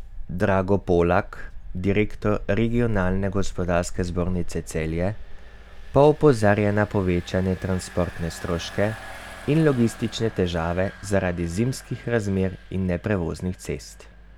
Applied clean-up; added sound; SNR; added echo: none; Engine; 11 dB; none.